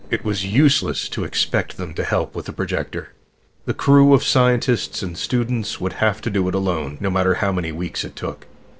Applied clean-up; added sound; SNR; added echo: neural separator model SepFormer DNS4.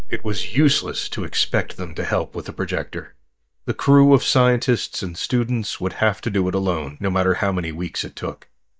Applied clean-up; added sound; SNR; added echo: neural mask model DeepFilterNet 3.